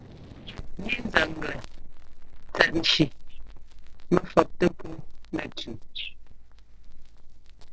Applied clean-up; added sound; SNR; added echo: neural separator model SepFormer DNS4.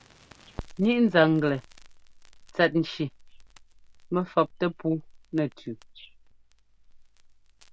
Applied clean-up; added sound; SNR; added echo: none; Crackle; 20 dB; none.